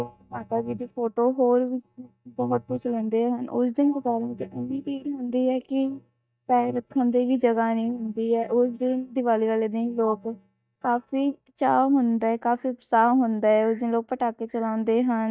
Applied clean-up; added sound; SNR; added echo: neural mask model DeepFilterNet 3.